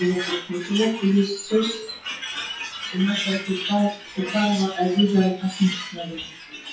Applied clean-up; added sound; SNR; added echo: classical method WPE with log-MMSE.